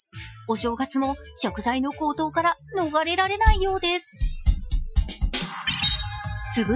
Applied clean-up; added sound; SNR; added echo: classical method Wiener filter.